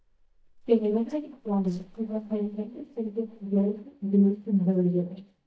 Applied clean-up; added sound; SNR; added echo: neural mask model DeepFilterNet 3.